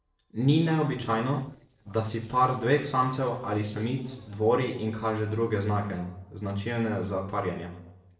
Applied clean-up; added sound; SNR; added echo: neural separator model SepFormer DNS4.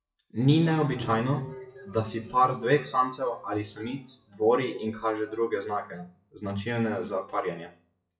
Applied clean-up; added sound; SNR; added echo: classical method WPE with log-MMSE.